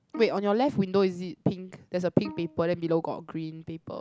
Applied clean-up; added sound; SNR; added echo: none; Bowed string instrument; 20 dB; none.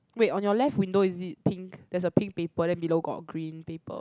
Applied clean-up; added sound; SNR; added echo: none; none; none; none.